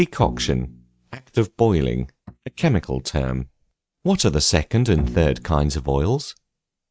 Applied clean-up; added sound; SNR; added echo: neural mask model RNNoise.